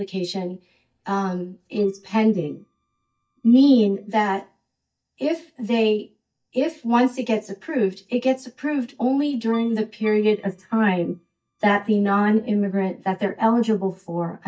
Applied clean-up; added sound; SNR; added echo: neural mask model DeepFilterNet 3.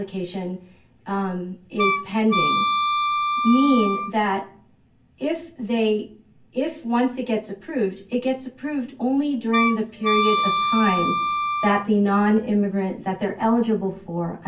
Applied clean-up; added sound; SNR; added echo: none; Wind instrument, woodwind instrument; 0 dB; reverberation time 0.3 s.